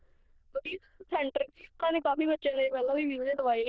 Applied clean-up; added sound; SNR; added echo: neural diffusion model UNIVERSE++.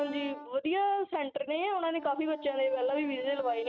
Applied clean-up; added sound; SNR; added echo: neural mask model RNNoise.